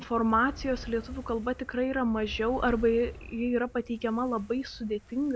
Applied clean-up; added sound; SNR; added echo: none; Fire; 15 dB; none.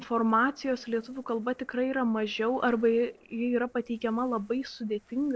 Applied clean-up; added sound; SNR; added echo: neural separator model SepFormer DNS4.